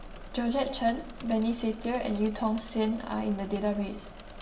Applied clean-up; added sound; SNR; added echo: none; Engine / Mechanisms; 13 dB; reverberation time 0.9 s.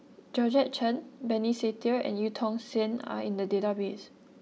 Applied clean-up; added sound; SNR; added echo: none; none; none; none.